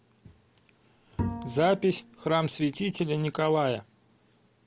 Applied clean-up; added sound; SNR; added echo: none; Bowed string instrument; 9 dB; none.